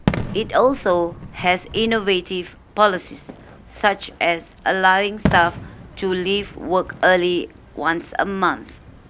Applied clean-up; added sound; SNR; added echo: none; Fireworks; 11 dB; none.